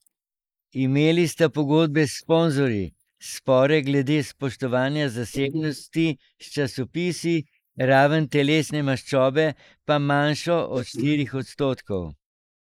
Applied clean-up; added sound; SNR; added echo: neural mask model Resemble Enhance denoiser.